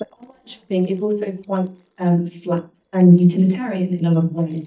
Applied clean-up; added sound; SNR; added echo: neural mask model DeepFilterNet 3.